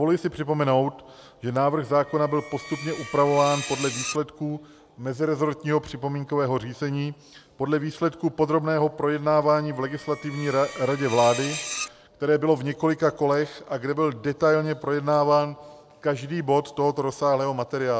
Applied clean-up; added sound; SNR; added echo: none; Screech; 13 dB; none.